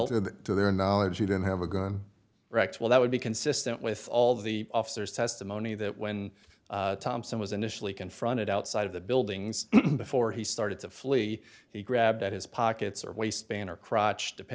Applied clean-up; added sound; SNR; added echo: none; none; none; none.